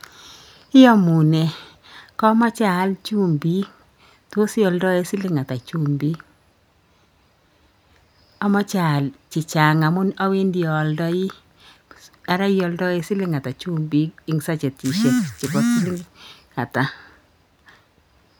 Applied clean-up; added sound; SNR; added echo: none; none; none; none.